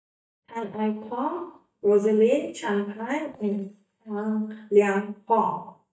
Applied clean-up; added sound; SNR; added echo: neural mask model DeepFilterNet 3.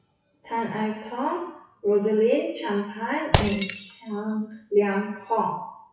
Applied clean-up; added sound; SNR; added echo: classical method WPE with log-MMSE.